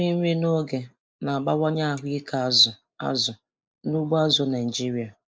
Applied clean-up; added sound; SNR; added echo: neural mask model Resemble Enhance denoiser.